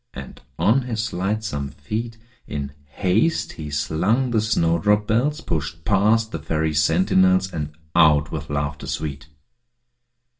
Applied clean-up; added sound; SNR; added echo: none; none; none; reverberation time 0.2 s.